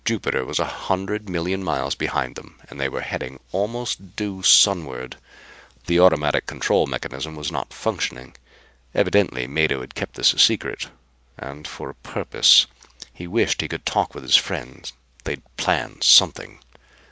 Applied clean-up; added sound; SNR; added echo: none; none; none; none.